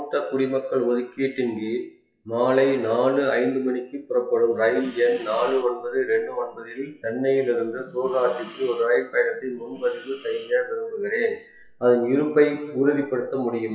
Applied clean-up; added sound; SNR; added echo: classical method WPE with log-MMSE.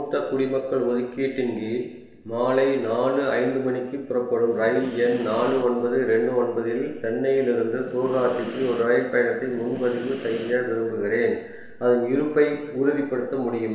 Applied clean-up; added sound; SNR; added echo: none; Breathing; 15 dB; reverberation time 1.1 s.